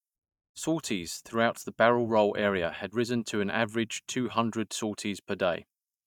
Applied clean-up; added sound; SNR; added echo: neural mask model DeepFilterNet 3.